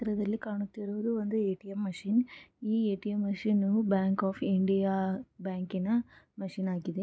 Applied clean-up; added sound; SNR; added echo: none; none; none; none.